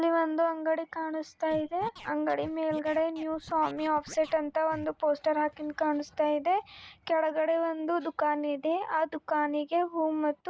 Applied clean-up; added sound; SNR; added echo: none; Scratching (performance technique); 20 dB; none.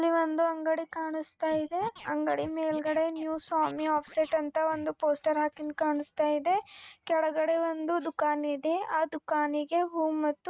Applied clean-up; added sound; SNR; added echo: neural mask model RNNoise.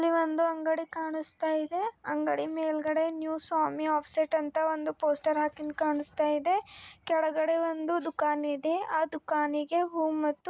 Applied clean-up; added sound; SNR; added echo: none; none; none; none.